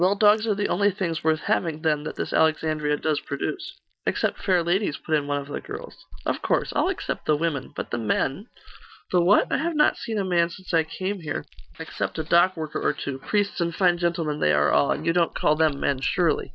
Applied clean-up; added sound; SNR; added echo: neural mask model DeepFilterNet 3.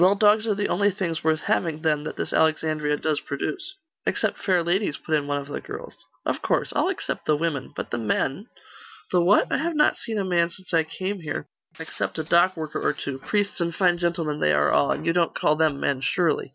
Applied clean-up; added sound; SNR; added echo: none; none; none; none.